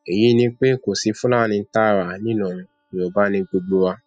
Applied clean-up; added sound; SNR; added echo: classical method spectral subtraction.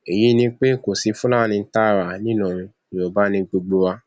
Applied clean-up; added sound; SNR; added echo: none; none; none; none.